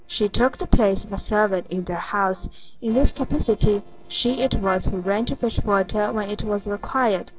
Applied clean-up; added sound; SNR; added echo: neural separator model SepFormer DNS4.